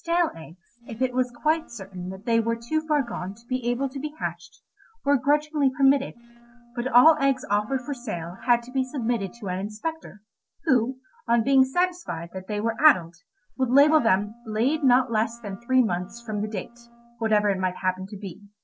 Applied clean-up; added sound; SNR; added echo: neural separator model SepFormer DNS4.